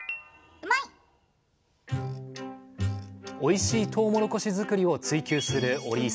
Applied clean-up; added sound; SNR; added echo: none; none; none; none.